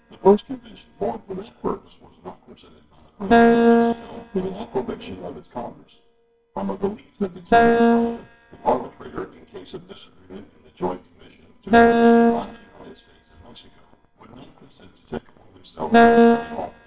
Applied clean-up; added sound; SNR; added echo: neural separator model SepFormer WHAMR!.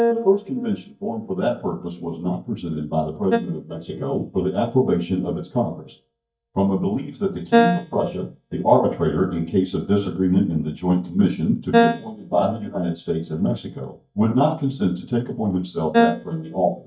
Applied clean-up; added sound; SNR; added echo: neural mask model DeepFilterNet 3.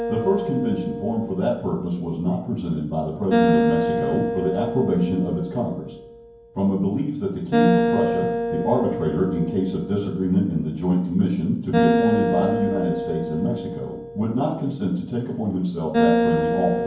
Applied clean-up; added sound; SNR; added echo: none; Acoustic guitar; 2 dB; reverberation time 0.9 s.